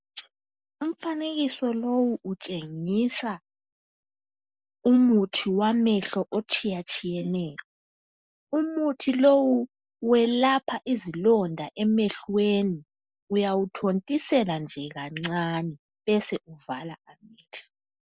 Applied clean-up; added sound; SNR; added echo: neural mask model Resemble Enhance denoiser.